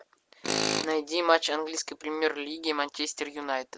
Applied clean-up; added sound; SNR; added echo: none; Tools; 6 dB; none.